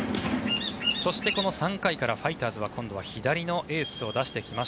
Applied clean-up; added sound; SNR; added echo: none; Bird vocalization, bird call, bird song; 2 dB; none.